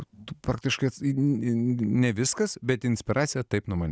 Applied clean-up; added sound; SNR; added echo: none; none; none; none.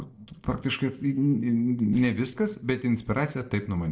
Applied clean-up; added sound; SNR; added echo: neural separator model SepFormer DNS4.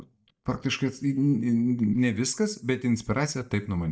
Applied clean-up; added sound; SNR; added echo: neural mask model DeepFilterNet 3.